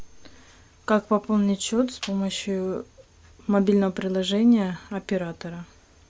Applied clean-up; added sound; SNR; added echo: none; none; none; none.